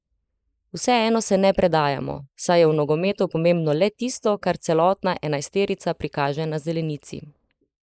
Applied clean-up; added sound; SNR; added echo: neural mask model Resemble Enhance denoiser.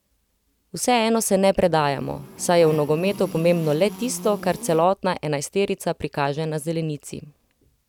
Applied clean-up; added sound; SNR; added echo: none; Buzz; 15 dB; none.